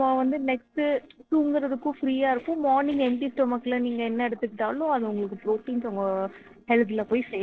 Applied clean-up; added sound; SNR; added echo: neural separator model SepFormer DNS4.